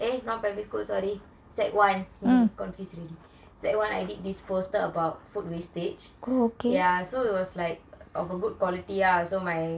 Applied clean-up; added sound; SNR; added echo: none; none; none; none.